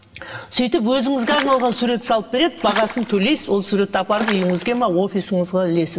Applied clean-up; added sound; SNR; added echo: none; Water / Splash, splatter; 10 dB; reverberation time 2.3 s.